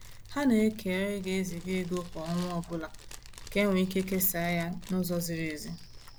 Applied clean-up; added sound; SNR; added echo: none; Fire; 14 dB; none.